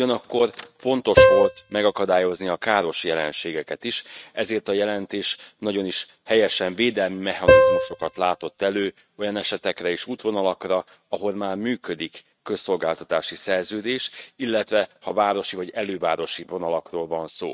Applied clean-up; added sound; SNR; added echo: neural mask model RNNoise.